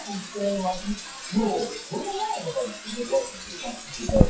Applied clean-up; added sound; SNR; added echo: classical method WPE with log-MMSE.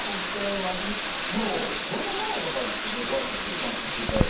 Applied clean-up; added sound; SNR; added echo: none; Bathtub (filling or washing); -5 dB; reverberation time 0.6 s.